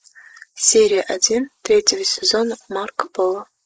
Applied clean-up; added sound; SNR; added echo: neural mask model Resemble Enhance denoiser.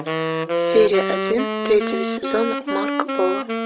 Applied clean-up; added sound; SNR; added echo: none; Wind instrument, woodwind instrument; 3 dB; none.